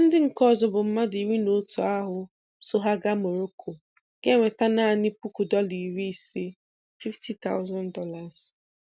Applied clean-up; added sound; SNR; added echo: none; none; none; none.